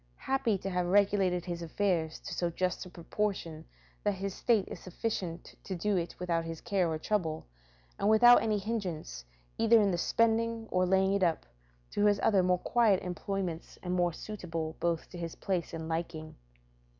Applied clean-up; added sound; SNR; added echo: none; none; none; none.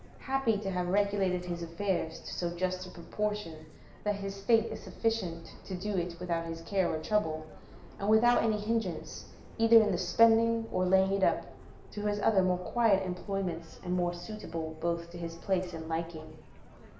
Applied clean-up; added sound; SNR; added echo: none; Subway, metro, underground; 17 dB; reverberation time 0.6 s.